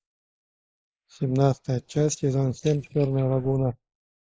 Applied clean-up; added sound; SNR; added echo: neural mask model Resemble Enhance denoiser.